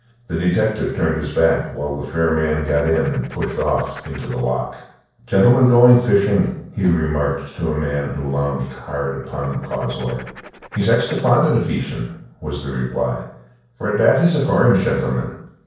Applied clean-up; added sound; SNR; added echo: neural separator model SepFormer DNS4.